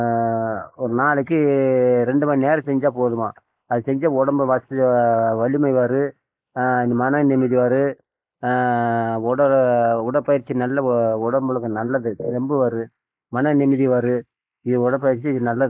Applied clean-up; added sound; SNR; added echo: neural mask model Resemble Enhance denoiser.